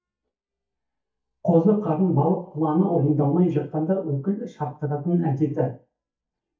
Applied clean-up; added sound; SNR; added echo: neural mask model DeepFilterNet 3.